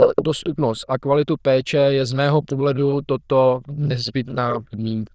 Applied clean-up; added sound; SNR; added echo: neural diffusion model UNIVERSE++.